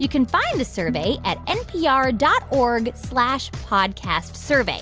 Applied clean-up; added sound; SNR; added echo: none; Organ; 13 dB; none.